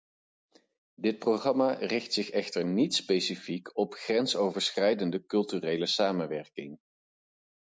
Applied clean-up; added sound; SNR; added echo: none; none; none; none.